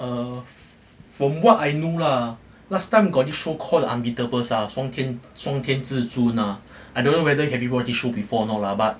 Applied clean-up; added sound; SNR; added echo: none; none; none; none.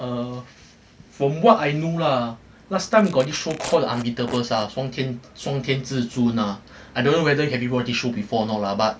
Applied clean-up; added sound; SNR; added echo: none; Tearing; 17 dB; none.